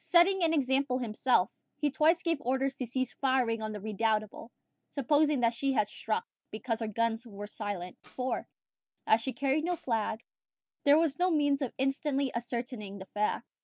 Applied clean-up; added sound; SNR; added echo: none; Tambourine; 19 dB; none.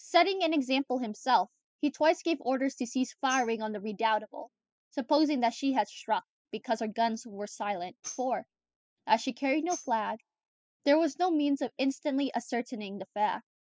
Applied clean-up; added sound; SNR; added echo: classical method spectral subtraction.